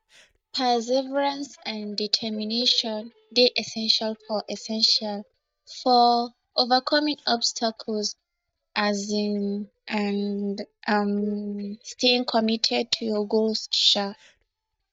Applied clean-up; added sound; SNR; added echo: neural mask model DeepFilterNet 3.